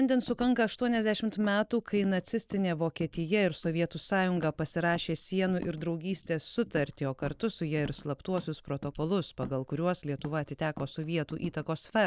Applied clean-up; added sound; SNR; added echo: neural mask model Resemble Enhance denoiser.